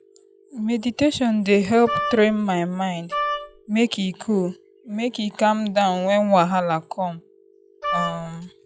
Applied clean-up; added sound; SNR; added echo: classical method log-MMSE.